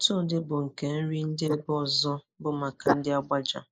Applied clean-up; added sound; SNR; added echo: neural mask model Resemble Enhance denoiser.